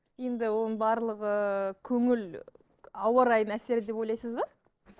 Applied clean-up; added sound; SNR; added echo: neural separator model SepFormer DNS4.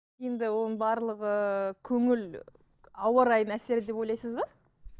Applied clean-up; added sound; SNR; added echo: neural mask model DeepFilterNet 3.